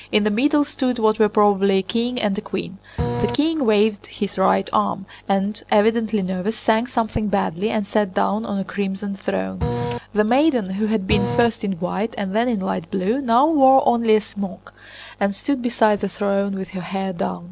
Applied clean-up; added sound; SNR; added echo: none; Printer; 2 dB; none.